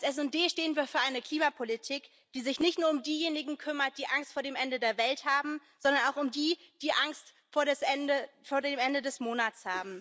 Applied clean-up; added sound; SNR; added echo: none; none; none; none.